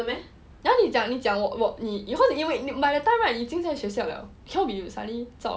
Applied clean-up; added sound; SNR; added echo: none; none; none; none.